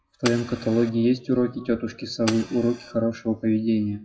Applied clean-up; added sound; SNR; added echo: classical method WPE with log-MMSE.